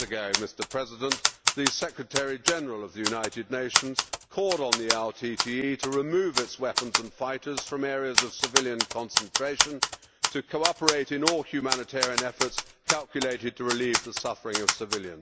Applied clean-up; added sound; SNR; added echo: none; Typewriter; 0 dB; none.